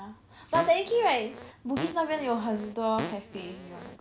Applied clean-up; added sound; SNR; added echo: none; Fart; 11 dB; none.